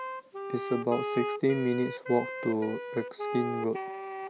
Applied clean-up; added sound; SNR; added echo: none; Wind instrument, woodwind instrument; 5 dB; none.